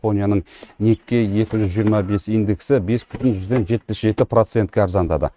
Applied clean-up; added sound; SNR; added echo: neural mask model RNNoise.